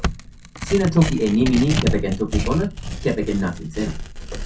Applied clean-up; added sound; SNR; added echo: none; Tearing; 4 dB; reverberation time 0.3 s.